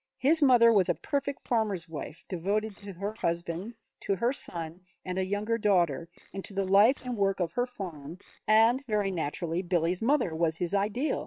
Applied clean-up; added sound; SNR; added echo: neural separator model SepFormer WHAM!.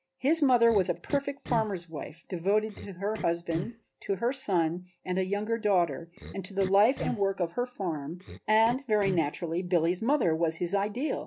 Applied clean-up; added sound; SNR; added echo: none; Cough; 14 dB; none.